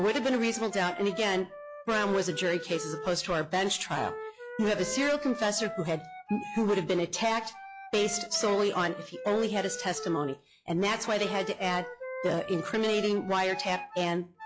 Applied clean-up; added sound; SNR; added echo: classical method log-MMSE.